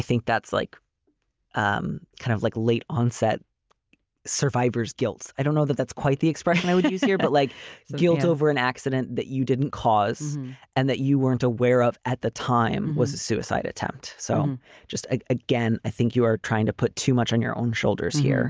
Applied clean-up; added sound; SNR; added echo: none; none; none; none.